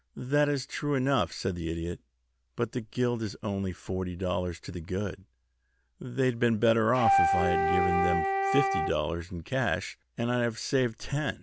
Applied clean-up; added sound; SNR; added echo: none; Wind instrument, woodwind instrument; -2 dB; none.